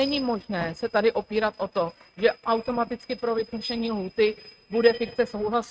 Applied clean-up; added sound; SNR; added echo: neural mask model RNNoise.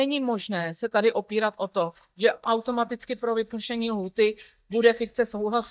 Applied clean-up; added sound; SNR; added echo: neural mask model DeepFilterNet 3.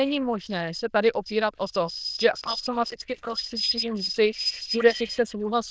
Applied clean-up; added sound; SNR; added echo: neural diffusion model UNIVERSE++.